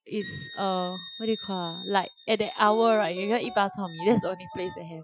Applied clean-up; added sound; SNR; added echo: classical method Wiener filter.